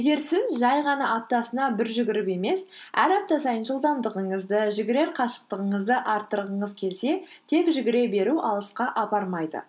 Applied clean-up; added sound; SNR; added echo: none; none; none; none.